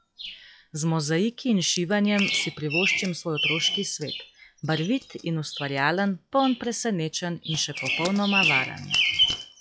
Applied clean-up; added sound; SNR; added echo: classical method log-MMSE.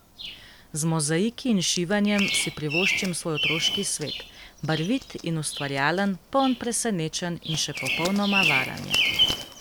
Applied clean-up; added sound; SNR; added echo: none; Bird vocalization, bird call, bird song; 3 dB; none.